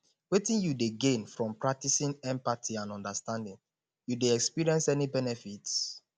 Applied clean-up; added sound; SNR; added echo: none; none; none; none.